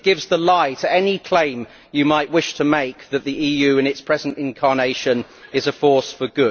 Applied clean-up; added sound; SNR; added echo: none; none; none; none.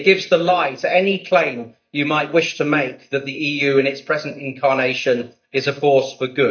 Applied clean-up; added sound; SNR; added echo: neural mask model DeepFilterNet 3.